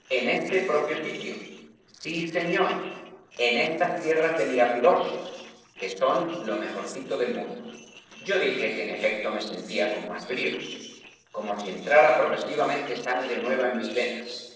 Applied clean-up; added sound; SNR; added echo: neural separator model SepFormer DNS4.